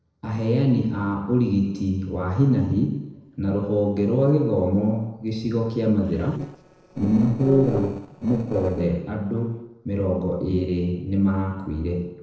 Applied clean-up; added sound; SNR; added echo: neural separator model SepFormer DNS4.